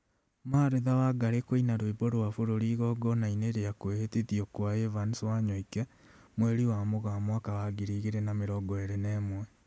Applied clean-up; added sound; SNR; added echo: none; none; none; none.